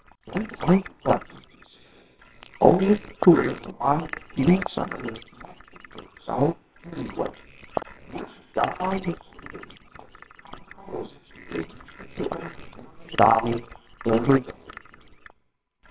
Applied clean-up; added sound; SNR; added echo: neural separator model SepFormer WHAMR!.